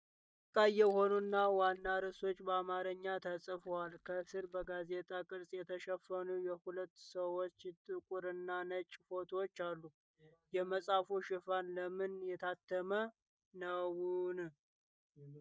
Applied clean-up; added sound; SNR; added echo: neural mask model DeepFilterNet 3.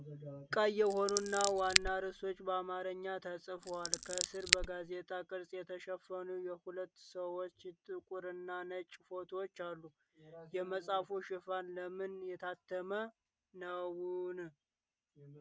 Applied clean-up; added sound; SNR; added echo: none; Scissors; -3 dB; none.